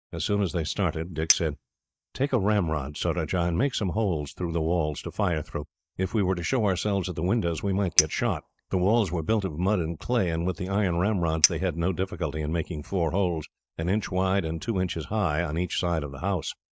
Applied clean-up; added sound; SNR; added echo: neural mask model DeepFilterNet 3.